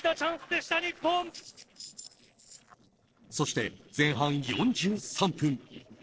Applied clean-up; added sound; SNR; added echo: neural separator model SepFormer DNS4.